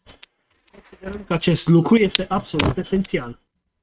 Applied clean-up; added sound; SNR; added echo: neural mask model RNNoise.